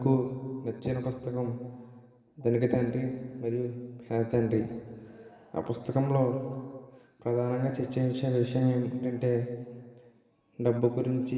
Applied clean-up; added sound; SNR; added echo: none; none; none; reverberation time 1.8 s.